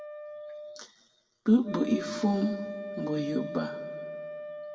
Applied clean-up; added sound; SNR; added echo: none; Wind instrument, woodwind instrument; 9 dB; reverberation time 1.3 s.